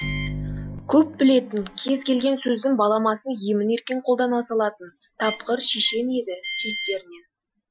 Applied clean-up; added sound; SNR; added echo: classical method Wiener filter.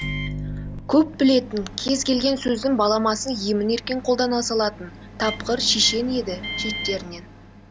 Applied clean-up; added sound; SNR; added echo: none; Microwave oven; 11 dB; none.